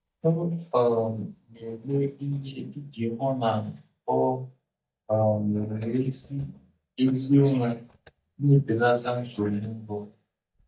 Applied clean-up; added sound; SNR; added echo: neural mask model DeepFilterNet 3.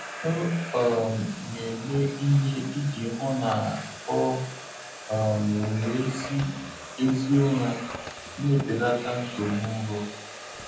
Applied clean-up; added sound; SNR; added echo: none; Domestic sounds, home sounds; 12 dB; reverberation time 0.6 s.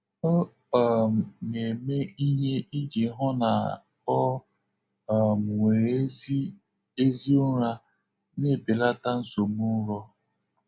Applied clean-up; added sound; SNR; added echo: none; none; none; none.